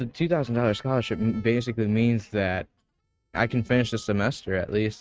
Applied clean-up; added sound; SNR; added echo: neural mask model RNNoise.